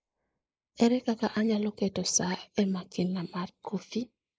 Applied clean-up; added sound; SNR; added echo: neural mask model Resemble Enhance denoiser.